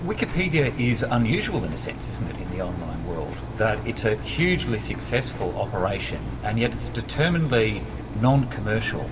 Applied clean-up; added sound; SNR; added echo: none; Engine; 8 dB; reverberation time 1.3 s.